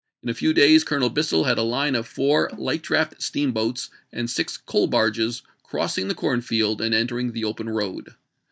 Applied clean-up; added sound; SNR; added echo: neural mask model DeepFilterNet 3.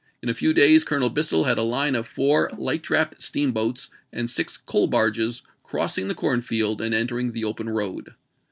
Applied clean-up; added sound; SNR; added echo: neural separator model SepFormer DNS4.